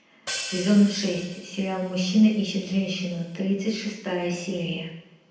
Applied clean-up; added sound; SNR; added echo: none; Hi-hat; 14 dB; reverberation time 0.9 s.